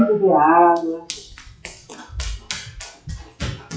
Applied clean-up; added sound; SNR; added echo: classical method WPE with log-MMSE.